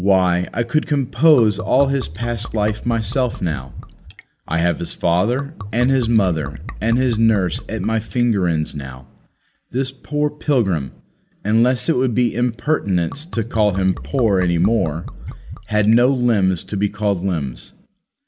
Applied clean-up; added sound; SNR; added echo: none; Liquid; 12 dB; none.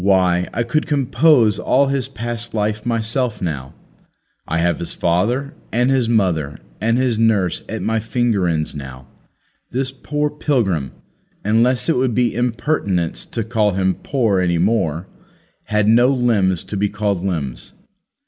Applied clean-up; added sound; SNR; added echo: none; none; none; none.